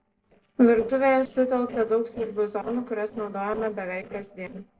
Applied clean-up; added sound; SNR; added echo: neural separator model SepFormer DNS4.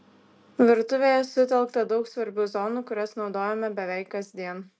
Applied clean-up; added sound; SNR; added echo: none; none; none; none.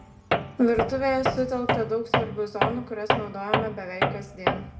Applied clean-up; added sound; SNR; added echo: none; Tools; 0 dB; reverberation time 1.0 s.